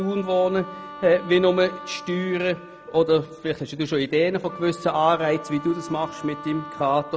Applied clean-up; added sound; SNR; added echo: none; Wind instrument, woodwind instrument; 16 dB; none.